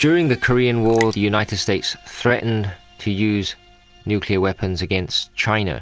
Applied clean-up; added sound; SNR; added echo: none; Raindrop; 13 dB; none.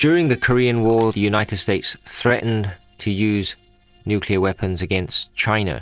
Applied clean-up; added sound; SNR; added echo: neural separator model SepFormer DNS4.